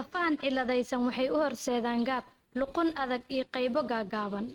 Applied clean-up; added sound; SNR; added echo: neural mask model RNNoise.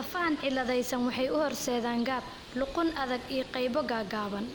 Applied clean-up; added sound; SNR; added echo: none; Bird; 15 dB; none.